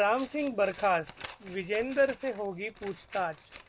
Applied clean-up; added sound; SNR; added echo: none; Scissors; 19 dB; none.